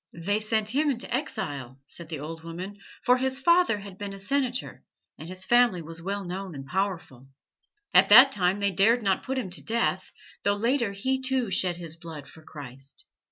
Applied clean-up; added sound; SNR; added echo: none; none; none; none.